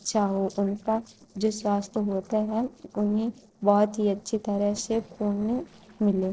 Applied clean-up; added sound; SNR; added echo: neural separator model SepFormer DNS4.